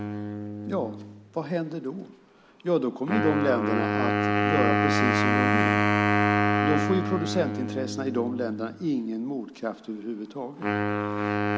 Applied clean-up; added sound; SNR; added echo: none; Wind instrument, woodwind instrument; -3 dB; none.